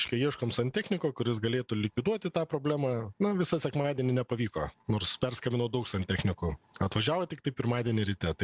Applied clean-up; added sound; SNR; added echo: none; none; none; none.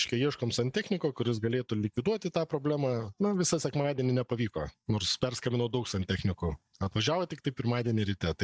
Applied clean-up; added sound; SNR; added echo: neural mask model DeepFilterNet 3.